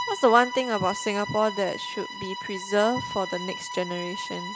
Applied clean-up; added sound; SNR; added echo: none; Bowed string instrument; 9 dB; none.